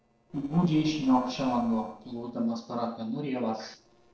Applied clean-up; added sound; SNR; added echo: neural separator model SepFormer DNS4.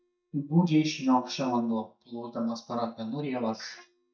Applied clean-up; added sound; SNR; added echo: neural mask model DeepFilterNet 3.